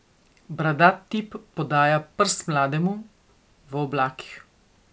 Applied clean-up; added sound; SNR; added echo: none; none; none; none.